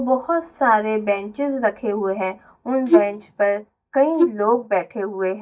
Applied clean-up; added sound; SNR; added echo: neural mask model DeepFilterNet 3.